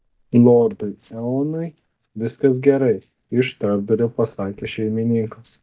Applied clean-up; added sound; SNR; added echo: neural mask model DeepFilterNet 3.